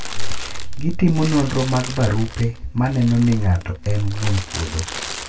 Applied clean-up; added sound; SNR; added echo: none; Crumpling, crinkling; 15 dB; reverberation time 0.1 s.